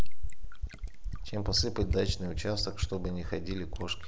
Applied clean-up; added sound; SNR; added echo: none; Fill (with liquid); 9 dB; none.